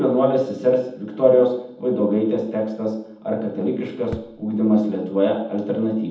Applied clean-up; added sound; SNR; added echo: none; Thump, thud; 15 dB; reverberation time 0.8 s.